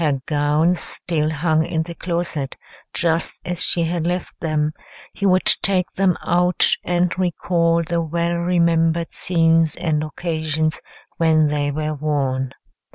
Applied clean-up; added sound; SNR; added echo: none; none; none; none.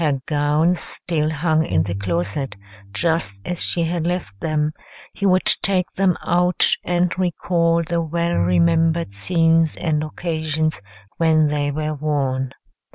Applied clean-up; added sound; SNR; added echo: none; Bowed string instrument; 10 dB; none.